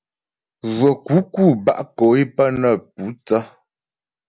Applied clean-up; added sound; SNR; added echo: none; none; none; none.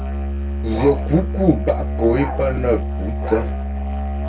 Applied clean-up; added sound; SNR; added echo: none; Musical instrument; 2 dB; reverberation time 0.2 s.